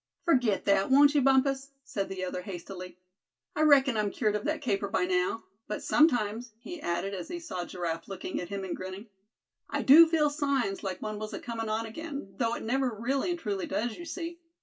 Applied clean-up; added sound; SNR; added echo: none; none; none; reverberation time 0.2 s.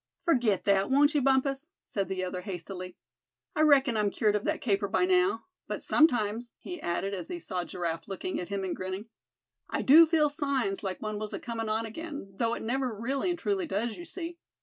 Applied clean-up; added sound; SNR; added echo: none; none; none; none.